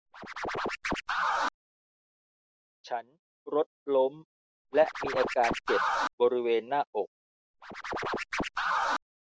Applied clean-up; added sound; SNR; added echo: none; Scratching (performance technique); -1 dB; none.